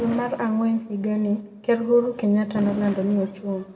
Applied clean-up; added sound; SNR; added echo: none; Fireworks; 16 dB; reverberation time 0.7 s.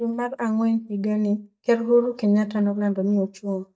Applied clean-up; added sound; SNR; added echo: neural mask model DeepFilterNet 3.